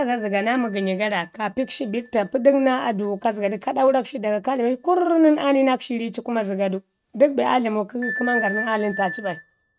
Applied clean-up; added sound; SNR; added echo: neural mask model RNNoise.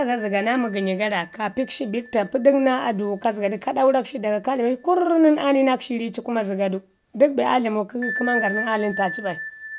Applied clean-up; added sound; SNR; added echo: none; Bell; 14 dB; none.